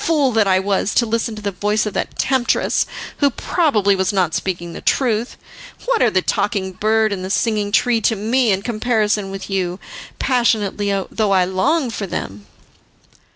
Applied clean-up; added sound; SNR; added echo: none; none; none; none.